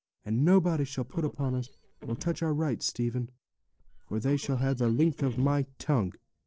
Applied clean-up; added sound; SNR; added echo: neural separator model SepFormer DNS4.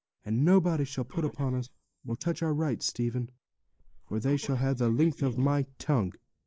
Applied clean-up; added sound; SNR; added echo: neural mask model Resemble Enhance denoiser.